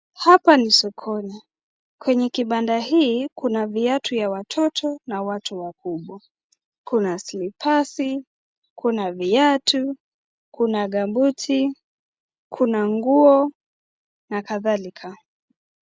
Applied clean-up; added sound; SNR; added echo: none; none; none; none.